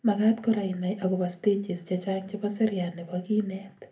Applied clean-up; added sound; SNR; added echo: none; none; none; reverberation time 0.3 s.